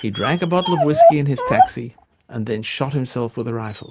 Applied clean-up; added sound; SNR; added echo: none; Dog; -2 dB; none.